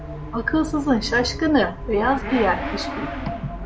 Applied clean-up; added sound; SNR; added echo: none; Motorcycle / Accelerating, revving, vroom; 8 dB; none.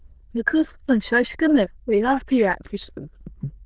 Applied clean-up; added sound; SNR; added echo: neural diffusion model UNIVERSE++.